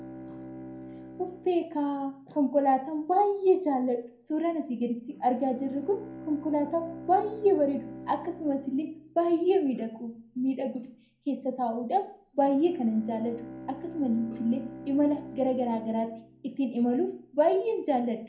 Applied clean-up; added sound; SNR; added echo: none; Bowed string instrument; 17 dB; reverberation time 0.6 s.